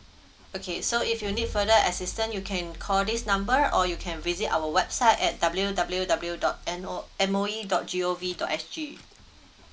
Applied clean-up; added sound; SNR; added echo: none; Rattle / Engine starting / Car; 14 dB; none.